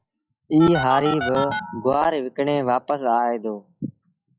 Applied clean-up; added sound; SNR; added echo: classical method log-MMSE.